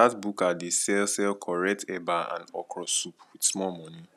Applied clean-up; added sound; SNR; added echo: none; none; none; none.